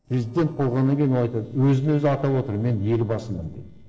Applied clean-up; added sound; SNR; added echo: neural separator model SepFormer DNS4.